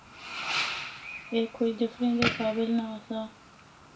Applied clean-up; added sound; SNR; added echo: none; Fireworks; 5 dB; reverberation time 0.2 s.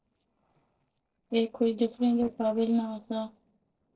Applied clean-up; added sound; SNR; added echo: neural separator model SepFormer DNS4.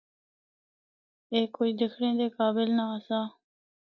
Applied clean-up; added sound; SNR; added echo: none; none; none; none.